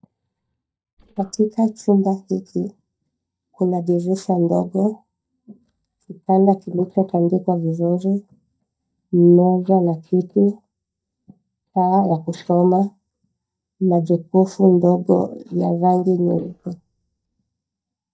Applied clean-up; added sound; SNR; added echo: neural mask model DeepFilterNet 3.